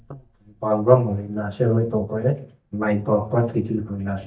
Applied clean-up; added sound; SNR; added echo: neural mask model DeepFilterNet 3.